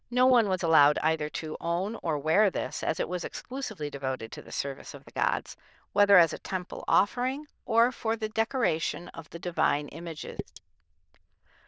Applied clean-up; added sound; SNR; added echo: neural diffusion model UNIVERSE++.